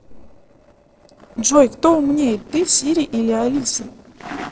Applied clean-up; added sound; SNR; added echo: neural separator model SepFormer DNS4.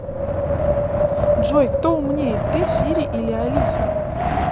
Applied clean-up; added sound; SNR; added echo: none; Wind; -4 dB; none.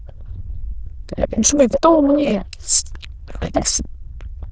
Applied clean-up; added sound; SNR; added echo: neural diffusion model UNIVERSE++.